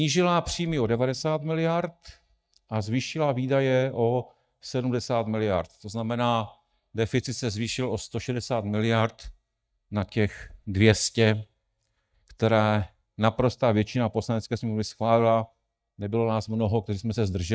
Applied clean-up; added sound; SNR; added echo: neural mask model DeepFilterNet 3.